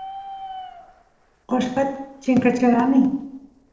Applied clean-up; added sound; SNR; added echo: neural separator model SepFormer DNS4.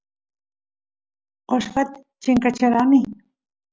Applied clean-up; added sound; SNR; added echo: none; none; none; none.